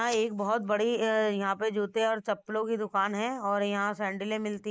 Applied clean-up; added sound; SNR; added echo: neural mask model Resemble Enhance denoiser.